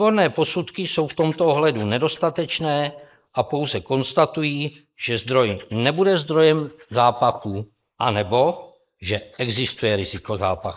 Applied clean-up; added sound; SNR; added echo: neural mask model Resemble Enhance denoiser.